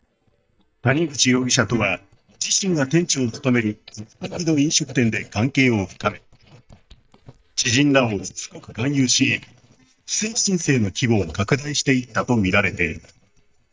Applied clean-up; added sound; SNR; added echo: neural mask model DeepFilterNet 3.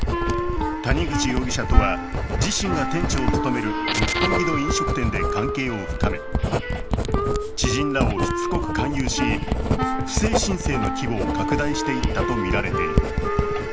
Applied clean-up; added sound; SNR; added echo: none; Writing + Wind instrument, woodwind instrument; -3 dB; none.